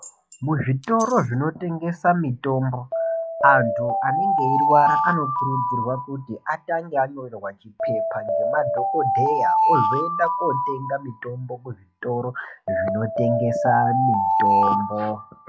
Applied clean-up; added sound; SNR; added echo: classical method log-MMSE.